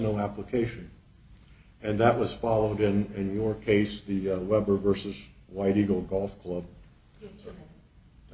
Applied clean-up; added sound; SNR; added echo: none; none; none; none.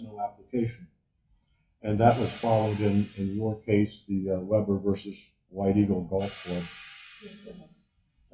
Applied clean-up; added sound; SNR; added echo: classical method WPE with log-MMSE.